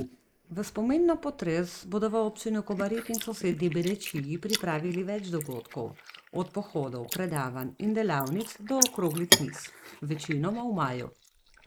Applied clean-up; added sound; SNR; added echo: neural mask model Resemble Enhance denoiser.